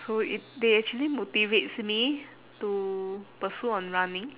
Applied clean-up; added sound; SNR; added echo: none; none; none; none.